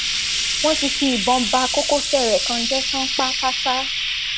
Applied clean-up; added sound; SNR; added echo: none; Frying (food); 0 dB; none.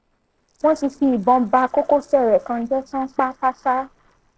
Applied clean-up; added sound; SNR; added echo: neural separator model SepFormer DNS4.